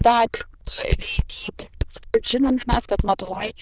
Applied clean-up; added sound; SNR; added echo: neural diffusion model UNIVERSE++.